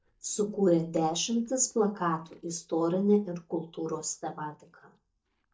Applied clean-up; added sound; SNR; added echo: neural mask model DeepFilterNet 3.